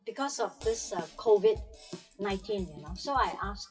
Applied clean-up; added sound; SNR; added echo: classical method WPE with log-MMSE.